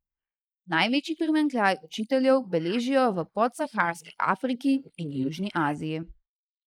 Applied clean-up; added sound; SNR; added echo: neural mask model Resemble Enhance denoiser.